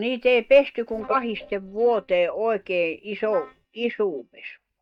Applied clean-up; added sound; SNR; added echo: neural mask model DeepFilterNet 3.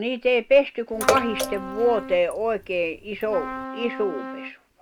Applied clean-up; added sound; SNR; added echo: none; Trumpet + Bathtub (filling or washing) / Water / Splash, splatter; 6 dB; none.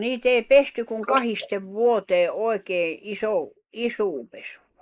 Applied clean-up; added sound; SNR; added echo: neural mask model Resemble Enhance denoiser.